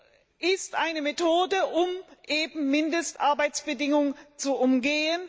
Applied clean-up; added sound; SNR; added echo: none; none; none; none.